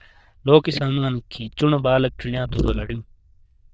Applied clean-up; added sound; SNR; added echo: neural diffusion model UNIVERSE++.